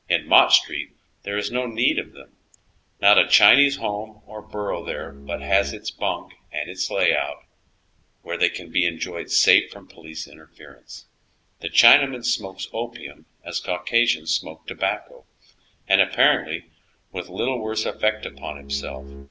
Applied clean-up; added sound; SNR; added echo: none; Bowed string instrument; 15 dB; none.